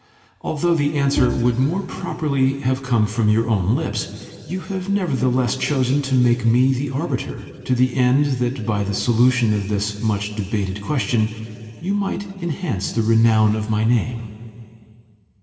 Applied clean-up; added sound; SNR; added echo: none; Bowed string instrument; 10 dB; reverberation time 2.5 s.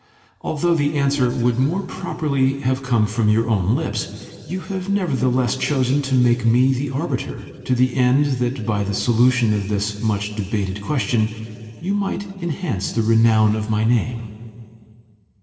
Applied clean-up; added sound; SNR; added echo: neural separator model SepFormer DNS4.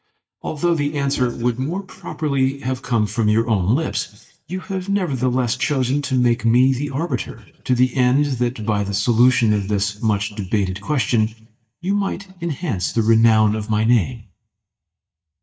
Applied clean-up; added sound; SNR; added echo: neural mask model DeepFilterNet 3.